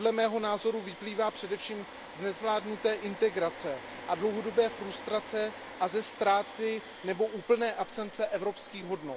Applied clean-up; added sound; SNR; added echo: none; Domestic sounds, home sounds; 14 dB; none.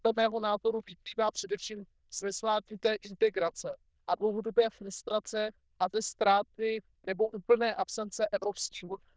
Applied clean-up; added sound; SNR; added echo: neural diffusion model UNIVERSE++.